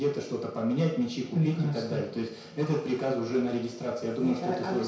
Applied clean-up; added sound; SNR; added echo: none; none; none; reverberation time 0.6 s.